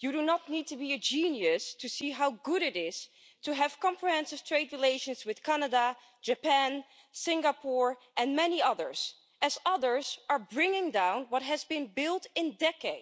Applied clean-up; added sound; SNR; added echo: none; none; none; none.